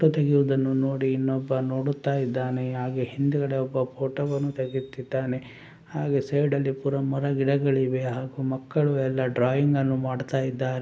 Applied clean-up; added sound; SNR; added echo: none; none; none; none.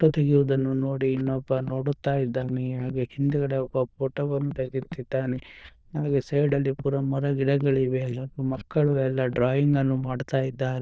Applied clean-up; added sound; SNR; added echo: neural diffusion model UNIVERSE++.